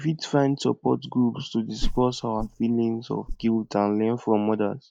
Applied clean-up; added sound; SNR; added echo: neural mask model DeepFilterNet 3.